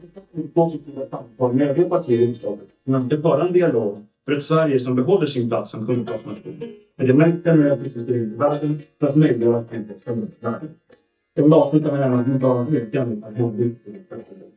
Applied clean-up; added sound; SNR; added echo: neural mask model DeepFilterNet 3.